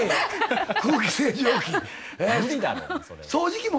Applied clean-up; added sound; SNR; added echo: none; none; none; none.